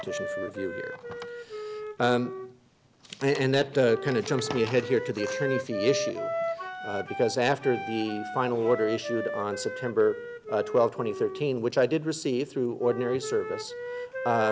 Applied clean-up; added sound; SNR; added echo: none; Wind instrument, woodwind instrument; 8 dB; none.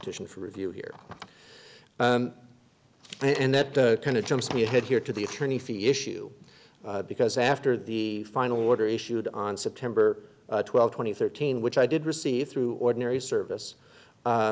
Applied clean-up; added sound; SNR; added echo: none; none; none; none.